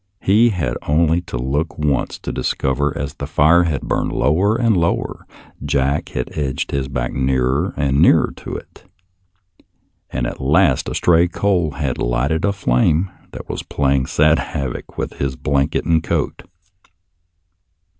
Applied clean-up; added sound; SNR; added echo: none; none; none; none.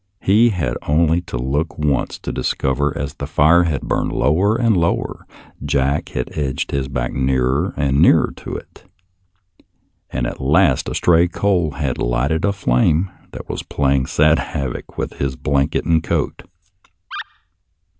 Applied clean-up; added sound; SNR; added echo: none; Animal; 16 dB; none.